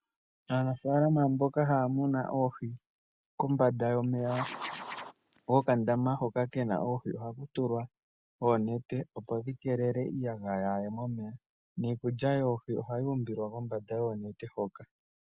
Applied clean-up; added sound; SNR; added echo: none; Writing; 10 dB; none.